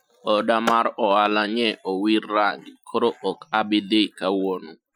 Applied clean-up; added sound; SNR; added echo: classical method Wiener filter.